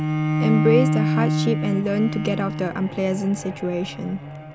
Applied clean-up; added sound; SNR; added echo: none; Bowed string instrument; 0 dB; none.